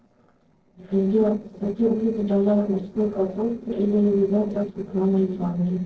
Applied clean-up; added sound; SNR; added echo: neural separator model SepFormer DNS4.